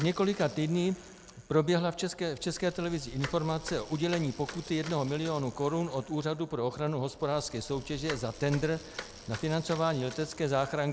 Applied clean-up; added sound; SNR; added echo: none; Bicycle; 16 dB; none.